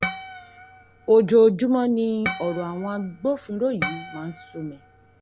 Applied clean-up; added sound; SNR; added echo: none; Harp; 10 dB; none.